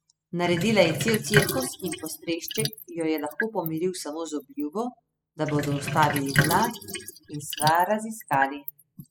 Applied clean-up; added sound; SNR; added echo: classical method spectral subtraction.